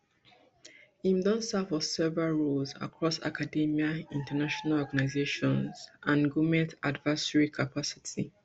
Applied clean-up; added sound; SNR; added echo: none; none; none; none.